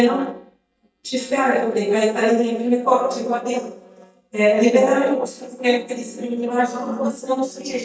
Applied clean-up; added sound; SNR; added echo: neural mask model DeepFilterNet 3.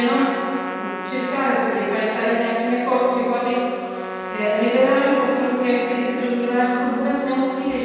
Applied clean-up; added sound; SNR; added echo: none; Trumpet; 11 dB; reverberation time 2.0 s.